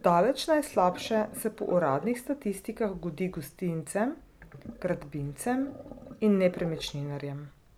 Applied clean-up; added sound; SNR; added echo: none; Sink (filling or washing); 19 dB; none.